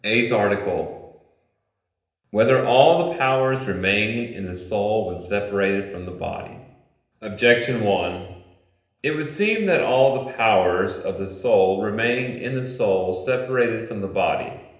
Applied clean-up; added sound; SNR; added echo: none; none; none; reverberation time 0.8 s.